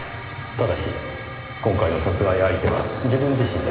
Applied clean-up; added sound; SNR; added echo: none; Hiss / Fire; 11 dB; reverberation time 2.3 s.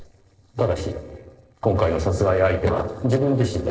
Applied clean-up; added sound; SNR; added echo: neural separator model SepFormer DNS4.